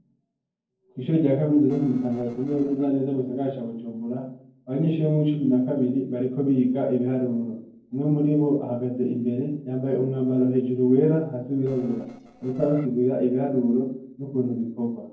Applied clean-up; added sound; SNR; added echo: neural separator model SepFormer DNS4.